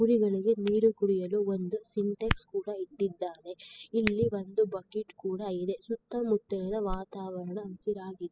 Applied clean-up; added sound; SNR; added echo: classical method spectral subtraction.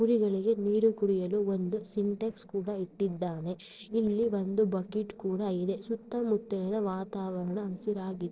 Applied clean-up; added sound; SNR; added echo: neural separator model SepFormer DNS4.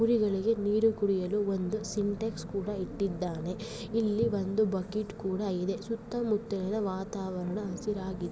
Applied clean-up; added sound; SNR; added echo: none; none; none; none.